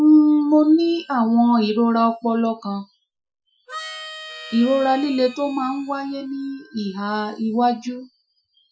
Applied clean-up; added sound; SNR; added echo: classical method Wiener filter.